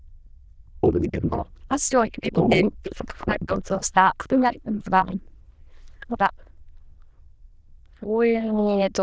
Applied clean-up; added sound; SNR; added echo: neural diffusion model UNIVERSE++.